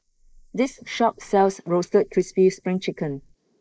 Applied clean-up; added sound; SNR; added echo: neural mask model Resemble Enhance denoiser.